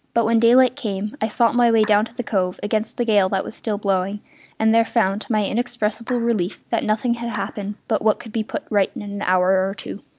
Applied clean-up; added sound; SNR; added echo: none; Clapping; 20 dB; none.